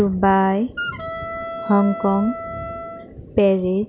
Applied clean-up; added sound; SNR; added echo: none; Wind instrument, woodwind instrument; 10 dB; none.